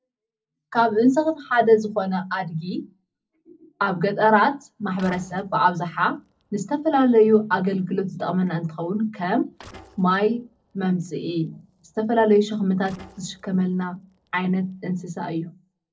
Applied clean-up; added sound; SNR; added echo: neural separator model SepFormer DNS4.